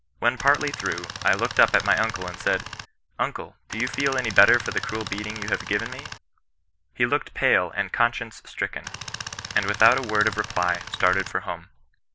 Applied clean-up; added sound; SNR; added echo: none; Tools; 9 dB; none.